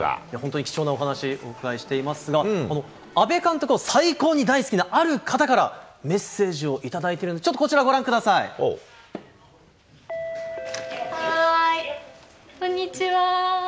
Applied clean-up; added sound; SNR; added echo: none; none; none; none.